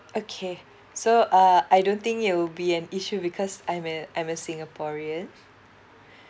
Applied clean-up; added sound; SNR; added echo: none; none; none; none.